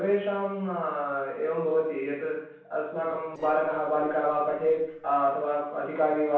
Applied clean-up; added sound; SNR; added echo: neural separator model SepFormer DNS4.